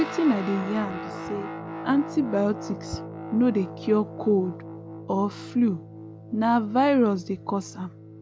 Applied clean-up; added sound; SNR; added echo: none; Guitar; 11 dB; none.